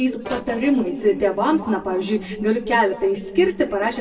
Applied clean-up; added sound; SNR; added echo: neural separator model SepFormer DNS4.